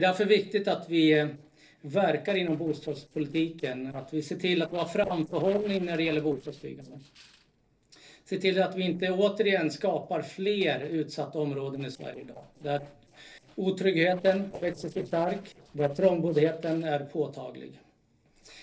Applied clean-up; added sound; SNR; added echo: neural separator model SepFormer DNS4.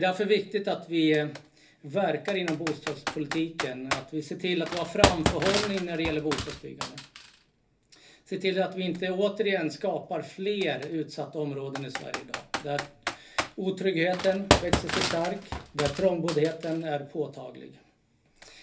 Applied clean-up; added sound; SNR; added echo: none; Computer keyboard; 4 dB; reverberation time 0.3 s.